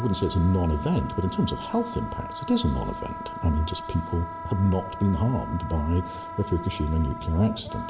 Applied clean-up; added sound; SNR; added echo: none; Wind instrument, woodwind instrument; 11 dB; reverberation time 1.5 s.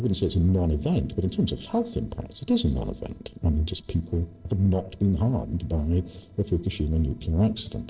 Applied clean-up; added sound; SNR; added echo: neural separator model SepFormer DNS4.